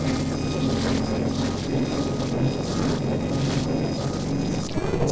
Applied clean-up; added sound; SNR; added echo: neural separator model SepFormer DNS4.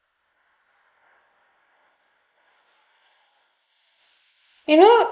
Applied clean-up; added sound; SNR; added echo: neural mask model Resemble Enhance denoiser.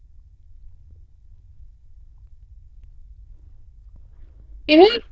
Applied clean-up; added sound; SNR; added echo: neural diffusion model UNIVERSE++.